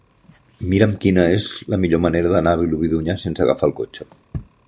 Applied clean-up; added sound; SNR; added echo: none; none; none; none.